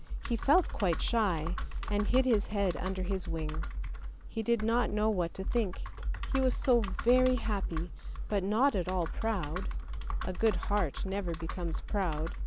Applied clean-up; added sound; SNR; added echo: none; Computer keyboard; 1 dB; none.